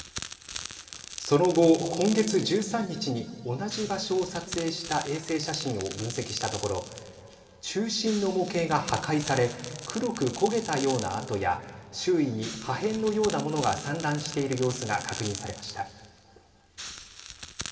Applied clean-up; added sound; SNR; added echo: none; Crackle; 13 dB; reverberation time 2.3 s.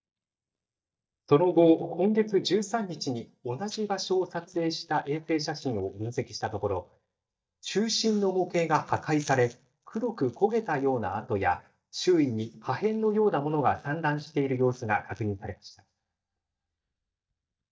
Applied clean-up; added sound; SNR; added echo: neural mask model DeepFilterNet 3.